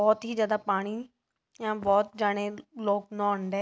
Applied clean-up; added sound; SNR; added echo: none; none; none; none.